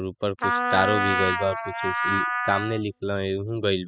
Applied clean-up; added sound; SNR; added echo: classical method spectral subtraction.